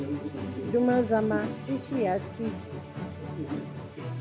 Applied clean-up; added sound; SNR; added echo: none; Musical instrument; 7 dB; none.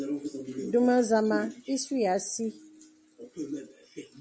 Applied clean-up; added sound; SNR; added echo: none; none; none; none.